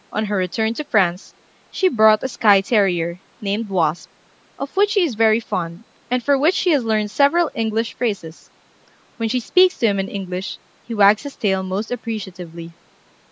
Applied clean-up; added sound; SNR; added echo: none; none; none; none.